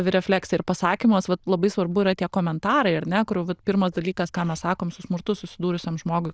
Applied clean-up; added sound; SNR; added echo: neural diffusion model UNIVERSE++.